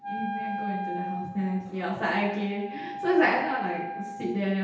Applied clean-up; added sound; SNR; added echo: none; Wind instrument, woodwind instrument; 7 dB; reverberation time 0.9 s.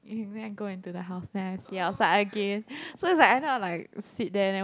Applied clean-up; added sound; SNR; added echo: none; none; none; none.